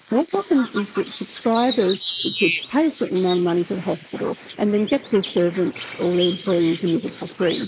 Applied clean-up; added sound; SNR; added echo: neural mask model Resemble Enhance denoiser.